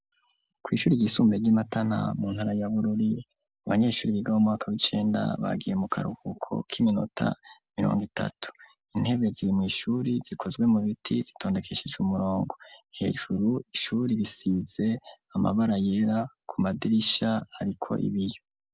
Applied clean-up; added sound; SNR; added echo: none; none; none; none.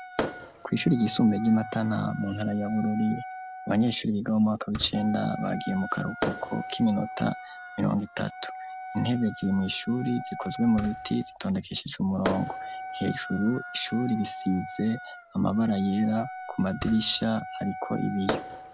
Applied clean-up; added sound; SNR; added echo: none; Wind instrument, woodwind instrument + Fireworks; 10 dB; none.